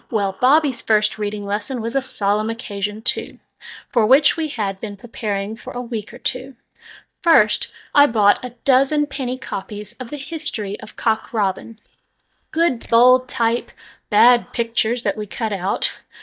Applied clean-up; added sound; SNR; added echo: neural mask model DeepFilterNet 3.